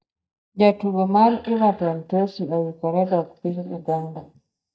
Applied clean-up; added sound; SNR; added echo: neural mask model DeepFilterNet 3.